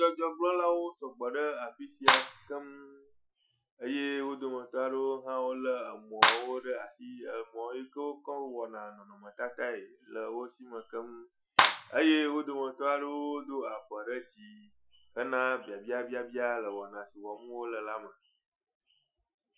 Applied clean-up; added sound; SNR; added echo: classical method Wiener filter.